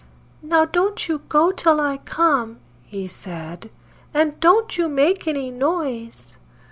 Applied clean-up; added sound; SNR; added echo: none; none; none; none.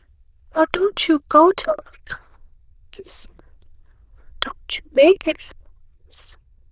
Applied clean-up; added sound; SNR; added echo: neural diffusion model UNIVERSE++.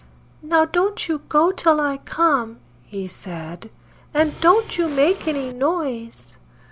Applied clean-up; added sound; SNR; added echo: none; Drum kit; 16 dB; none.